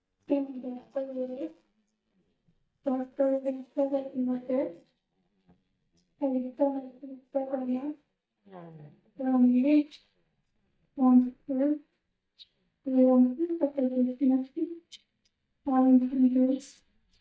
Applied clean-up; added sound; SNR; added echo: neural mask model DeepFilterNet 3.